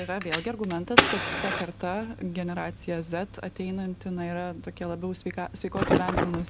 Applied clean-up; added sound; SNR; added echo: none; Fire; -1 dB; none.